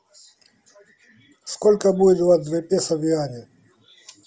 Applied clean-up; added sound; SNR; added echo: none; none; none; none.